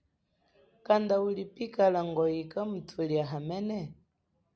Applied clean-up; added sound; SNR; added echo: none; none; none; none.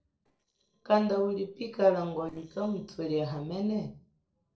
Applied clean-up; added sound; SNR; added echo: neural separator model SepFormer DNS4.